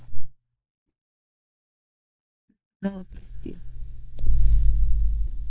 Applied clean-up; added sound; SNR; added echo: neural mask model DeepFilterNet 3.